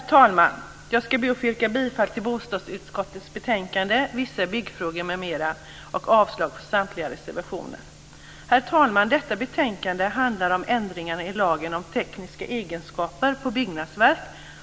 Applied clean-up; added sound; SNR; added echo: none; none; none; none.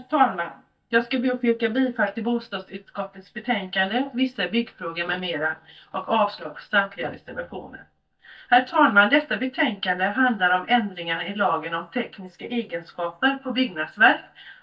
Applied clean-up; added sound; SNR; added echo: neural mask model DeepFilterNet 3.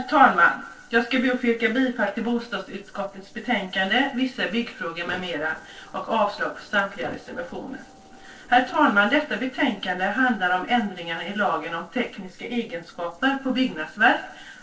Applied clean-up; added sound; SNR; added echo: neural separator model SepFormer DNS4.